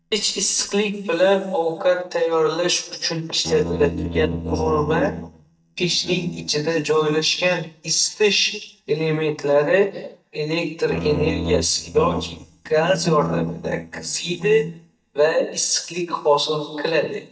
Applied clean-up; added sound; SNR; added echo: neural mask model DeepFilterNet 3.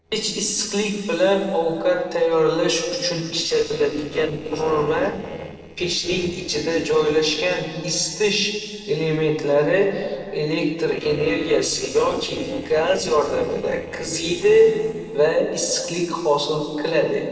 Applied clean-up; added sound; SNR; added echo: neural separator model SepFormer DNS4.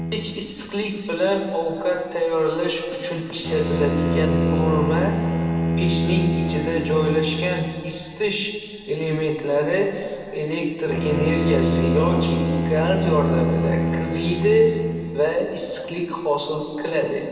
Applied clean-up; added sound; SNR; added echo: none; Bowed string instrument; 2 dB; reverberation time 2.0 s.